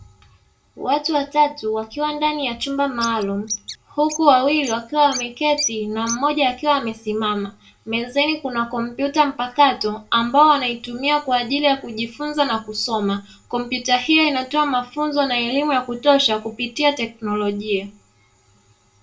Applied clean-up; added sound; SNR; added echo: none; Bird; 11 dB; reverberation time 0.2 s.